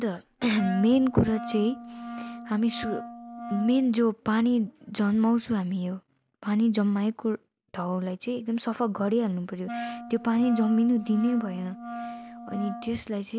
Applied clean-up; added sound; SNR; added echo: none; Wind instrument, woodwind instrument; 11 dB; none.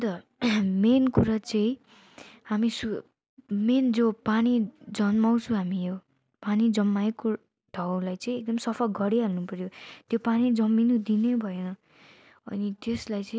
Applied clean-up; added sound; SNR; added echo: none; none; none; none.